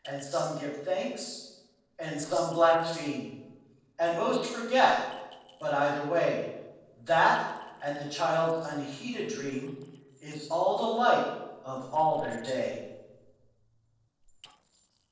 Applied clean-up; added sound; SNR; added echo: neural separator model SepFormer DNS4.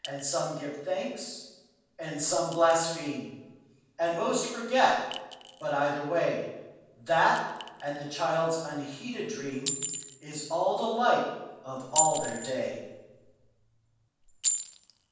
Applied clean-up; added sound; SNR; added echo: none; Chink, clink; 9 dB; reverberation time 1.2 s.